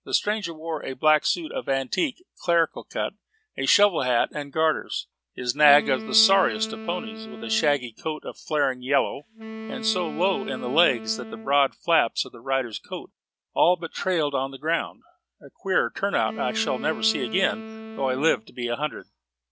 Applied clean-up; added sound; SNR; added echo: none; Wind instrument, woodwind instrument; 12 dB; none.